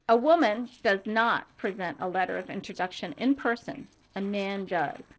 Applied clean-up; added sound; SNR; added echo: neural separator model SepFormer DNS4.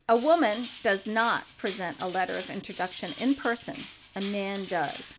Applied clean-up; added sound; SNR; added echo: none; Cutlery, silverware; 7 dB; none.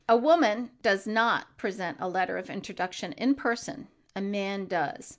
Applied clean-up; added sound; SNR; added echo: none; none; none; none.